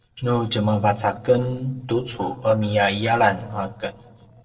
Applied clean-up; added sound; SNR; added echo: neural separator model SepFormer DNS4.